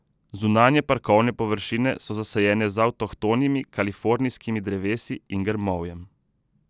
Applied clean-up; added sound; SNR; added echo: none; none; none; none.